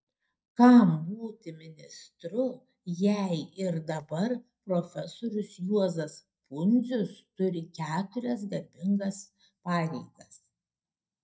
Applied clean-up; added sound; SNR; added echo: neural mask model DeepFilterNet 3.